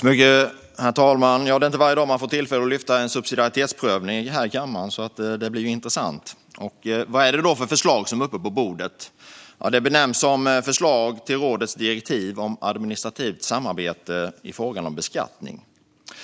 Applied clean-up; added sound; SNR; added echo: none; none; none; none.